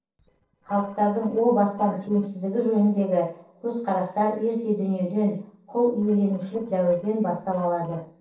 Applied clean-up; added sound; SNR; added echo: neural separator model SepFormer DNS4.